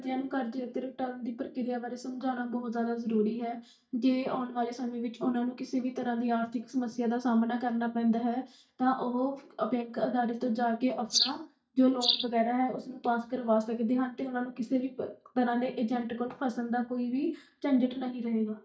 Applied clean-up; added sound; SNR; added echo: neural mask model DeepFilterNet 3.